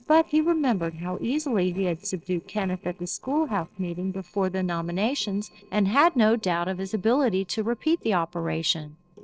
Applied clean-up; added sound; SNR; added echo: neural separator model SepFormer DNS4.